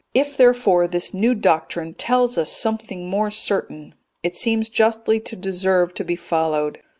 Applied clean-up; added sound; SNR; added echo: none; none; none; none.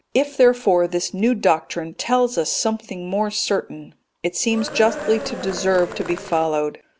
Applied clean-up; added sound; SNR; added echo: none; Cheering; 10 dB; none.